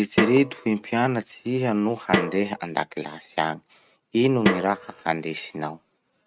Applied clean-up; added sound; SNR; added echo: none; Snare drum; 4 dB; none.